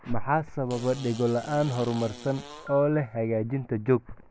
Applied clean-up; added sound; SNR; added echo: none; Fart; 18 dB; none.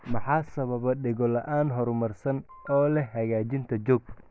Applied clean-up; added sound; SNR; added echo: none; none; none; none.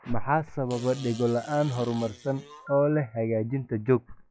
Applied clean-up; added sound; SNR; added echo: classical method log-MMSE.